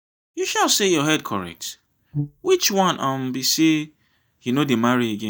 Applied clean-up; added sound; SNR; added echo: neural mask model DeepFilterNet 3.